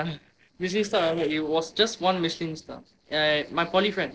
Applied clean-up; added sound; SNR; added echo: neural separator model SepFormer DNS4.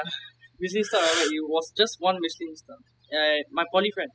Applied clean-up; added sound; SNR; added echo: classical method spectral subtraction.